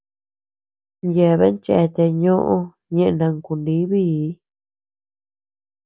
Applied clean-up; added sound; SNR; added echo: none; none; none; none.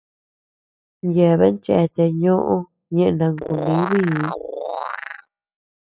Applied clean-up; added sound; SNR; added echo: classical method spectral subtraction.